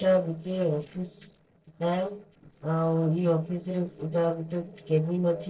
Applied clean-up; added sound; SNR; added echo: neural separator model SepFormer DNS4.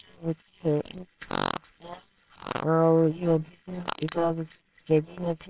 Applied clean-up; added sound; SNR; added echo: neural separator model SepFormer WHAMR!.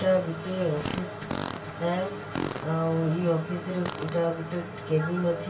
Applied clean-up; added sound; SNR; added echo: none; Fart; 10 dB; reverberation time 0.2 s.